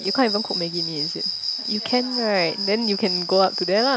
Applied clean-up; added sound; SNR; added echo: none; Cricket; 4 dB; none.